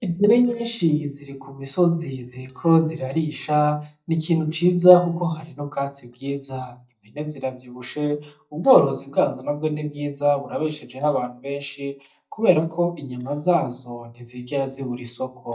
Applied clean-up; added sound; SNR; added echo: neural mask model DeepFilterNet 3.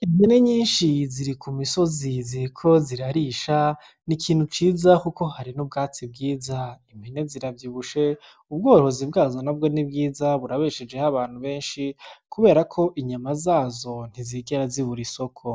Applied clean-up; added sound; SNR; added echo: none; none; none; none.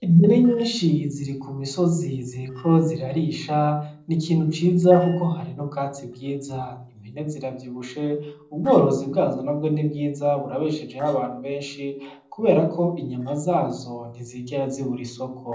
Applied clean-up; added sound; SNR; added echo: neural separator model SepFormer DNS4.